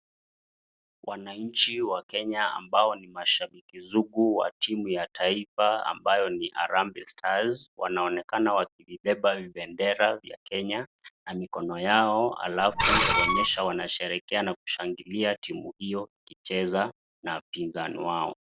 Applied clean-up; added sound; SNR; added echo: none; Screech; -4 dB; none.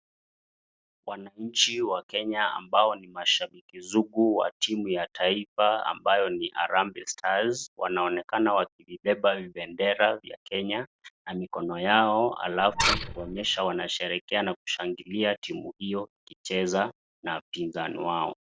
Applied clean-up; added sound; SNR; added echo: neural mask model DeepFilterNet 3.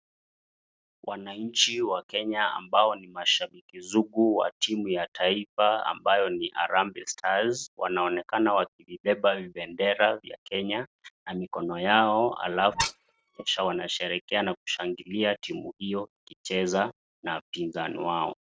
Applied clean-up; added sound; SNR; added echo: neural mask model RNNoise.